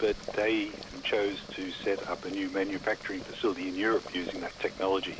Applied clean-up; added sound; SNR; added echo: none; Boiling; 12 dB; none.